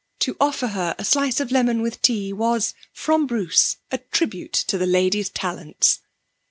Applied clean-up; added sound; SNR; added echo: none; none; none; none.